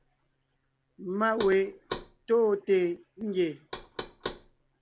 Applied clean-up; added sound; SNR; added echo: none; Knock; 13 dB; none.